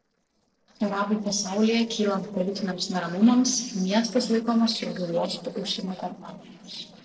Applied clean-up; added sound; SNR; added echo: neural separator model SepFormer DNS4.